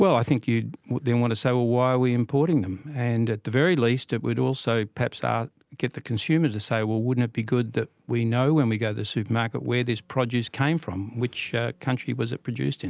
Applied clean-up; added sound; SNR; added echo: none; none; none; none.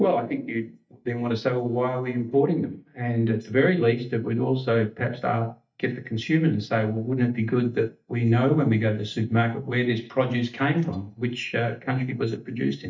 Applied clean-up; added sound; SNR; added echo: neural mask model DeepFilterNet 3.